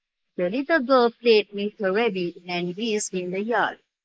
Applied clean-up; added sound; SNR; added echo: neural mask model Resemble Enhance denoiser.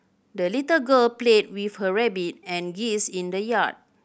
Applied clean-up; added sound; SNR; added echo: none; none; none; none.